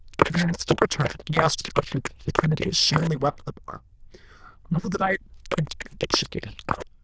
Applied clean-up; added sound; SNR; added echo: neural diffusion model UNIVERSE++.